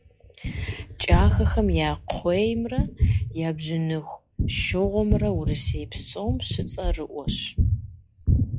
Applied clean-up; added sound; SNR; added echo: classical method log-MMSE.